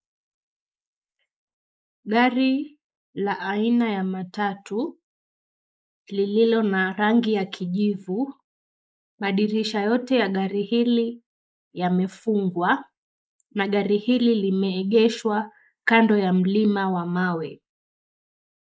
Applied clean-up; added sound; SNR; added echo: neural mask model Resemble Enhance denoiser.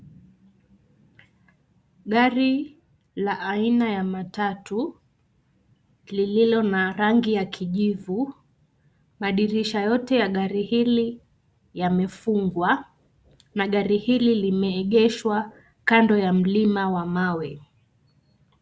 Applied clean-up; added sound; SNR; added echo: none; none; none; none.